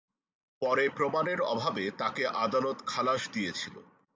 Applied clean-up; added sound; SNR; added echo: none; none; none; none.